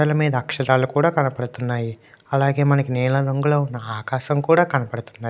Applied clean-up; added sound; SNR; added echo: none; none; none; none.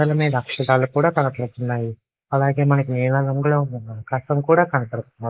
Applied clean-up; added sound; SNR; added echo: neural mask model Resemble Enhance denoiser.